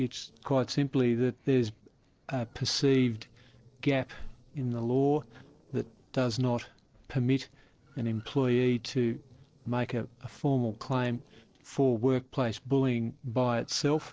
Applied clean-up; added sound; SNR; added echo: neural separator model SepFormer DNS4.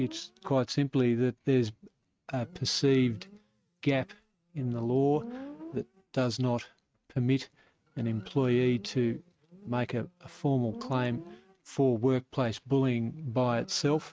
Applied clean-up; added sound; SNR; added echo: neural mask model RNNoise.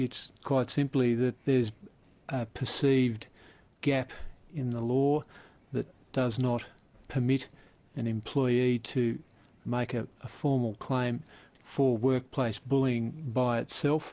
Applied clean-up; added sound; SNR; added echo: none; none; none; none.